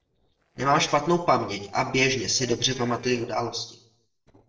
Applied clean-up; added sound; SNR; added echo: neural separator model SepFormer DNS4.